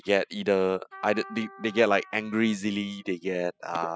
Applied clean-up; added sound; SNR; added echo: classical method spectral subtraction.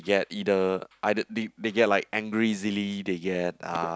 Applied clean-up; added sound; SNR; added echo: none; none; none; none.